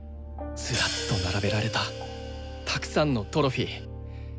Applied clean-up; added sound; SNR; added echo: none; Hi-hat; 9 dB; none.